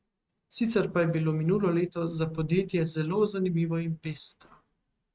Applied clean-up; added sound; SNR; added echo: neural mask model RNNoise.